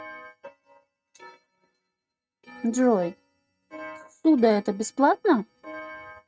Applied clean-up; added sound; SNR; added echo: neural mask model RNNoise.